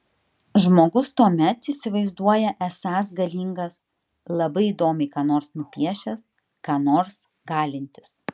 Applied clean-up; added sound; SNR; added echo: none; none; none; none.